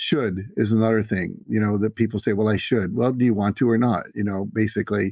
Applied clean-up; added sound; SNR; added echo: none; none; none; none.